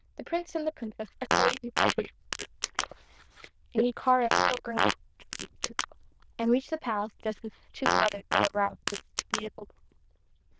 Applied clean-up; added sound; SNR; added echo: neural diffusion model UNIVERSE++.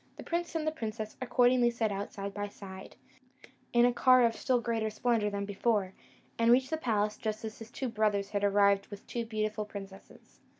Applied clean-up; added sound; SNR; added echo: none; none; none; none.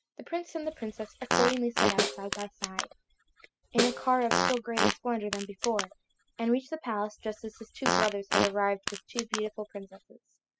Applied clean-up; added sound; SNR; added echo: classical method spectral subtraction.